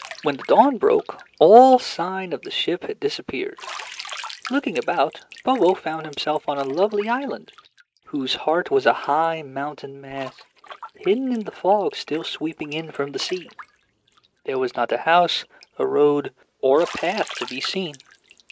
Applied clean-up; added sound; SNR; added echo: neural mask model RNNoise.